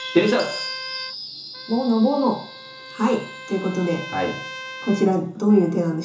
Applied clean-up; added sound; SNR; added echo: none; Trumpet; 15 dB; reverberation time 0.7 s.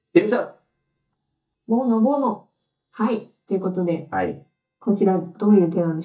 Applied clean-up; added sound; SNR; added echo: neural mask model DeepFilterNet 3.